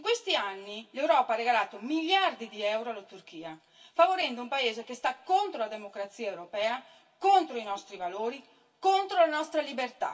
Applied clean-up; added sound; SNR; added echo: none; none; none; reverberation time 0.2 s.